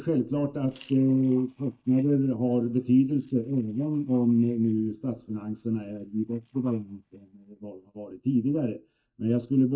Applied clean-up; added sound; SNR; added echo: neural mask model DeepFilterNet 3.